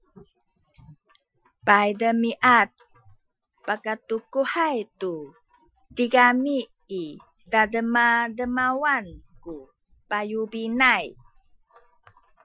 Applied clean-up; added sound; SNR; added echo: classical method Wiener filter.